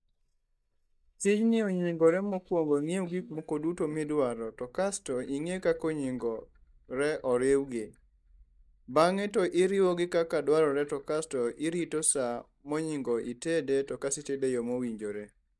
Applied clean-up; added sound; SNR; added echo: neural mask model DeepFilterNet 3.